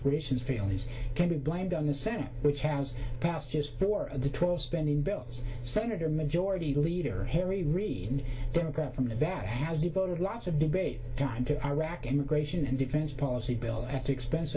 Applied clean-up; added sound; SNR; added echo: none; none; none; reverberation time 0.2 s.